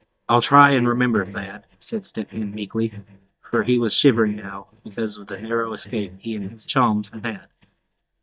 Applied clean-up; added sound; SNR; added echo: neural mask model DeepFilterNet 3.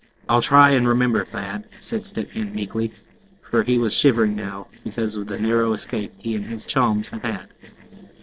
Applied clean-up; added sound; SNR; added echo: neural separator model SepFormer DNS4.